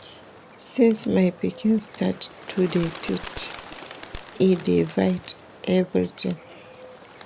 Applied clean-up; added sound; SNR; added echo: none; Bird; 17 dB; none.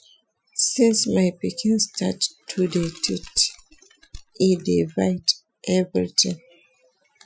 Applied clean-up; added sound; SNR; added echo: classical method Wiener filter.